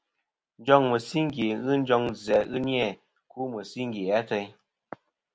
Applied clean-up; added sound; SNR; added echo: none; none; none; none.